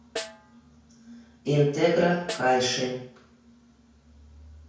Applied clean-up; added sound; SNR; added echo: none; Snare drum; 15 dB; reverberation time 0.5 s.